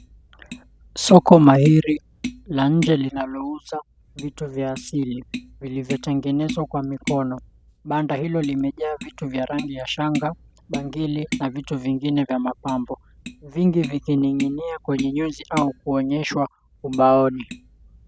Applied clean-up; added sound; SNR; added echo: none; Tap; 14 dB; none.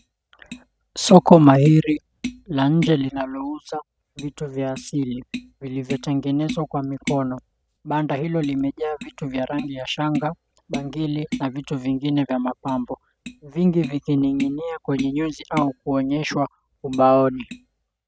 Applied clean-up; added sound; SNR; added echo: neural mask model RNNoise.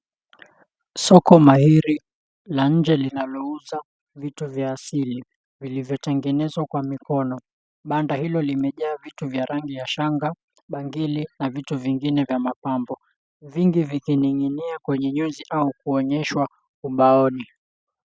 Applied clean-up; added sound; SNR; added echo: none; none; none; none.